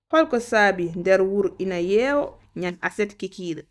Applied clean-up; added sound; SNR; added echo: neural mask model DeepFilterNet 3.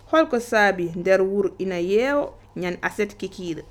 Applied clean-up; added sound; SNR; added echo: none; none; none; none.